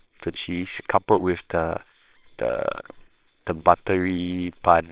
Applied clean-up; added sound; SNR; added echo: neural separator model SepFormer WHAMR!.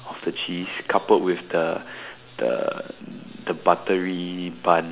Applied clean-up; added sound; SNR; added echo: none; none; none; none.